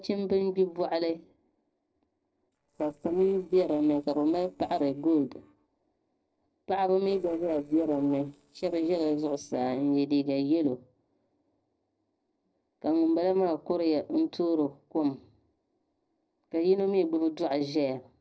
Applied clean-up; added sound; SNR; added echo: neural separator model SepFormer DNS4.